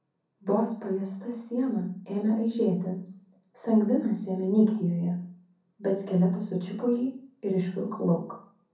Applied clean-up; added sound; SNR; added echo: none; none; none; reverberation time 0.6 s.